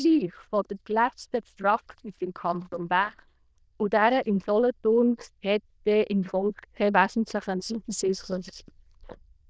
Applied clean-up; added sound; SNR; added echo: neural diffusion model UNIVERSE++.